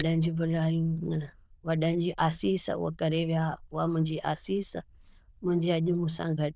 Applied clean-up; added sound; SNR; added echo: neural diffusion model UNIVERSE++.